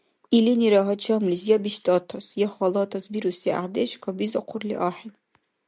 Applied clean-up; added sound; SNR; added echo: none; none; none; none.